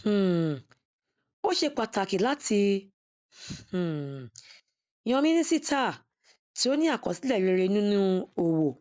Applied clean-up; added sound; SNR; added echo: none; none; none; none.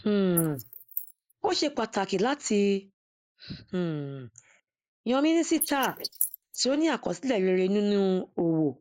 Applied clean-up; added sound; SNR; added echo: neural mask model Resemble Enhance denoiser.